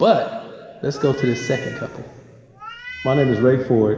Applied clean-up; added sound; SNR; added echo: none; Meow; 15 dB; reverberation time 2.8 s.